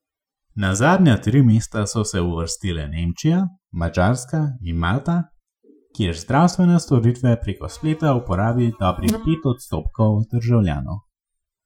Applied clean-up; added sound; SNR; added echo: classical method Wiener filter.